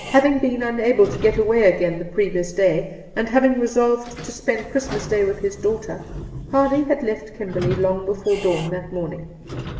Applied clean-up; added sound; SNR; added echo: none; Squeak / Sliding door; 14 dB; reverberation time 1.1 s.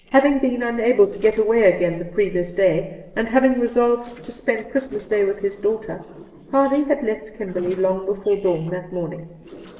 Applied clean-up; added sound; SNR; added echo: neural separator model SepFormer DNS4.